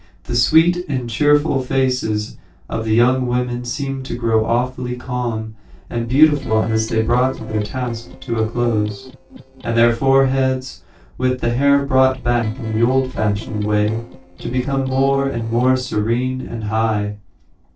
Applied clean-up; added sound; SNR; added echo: neural separator model SepFormer DNS4.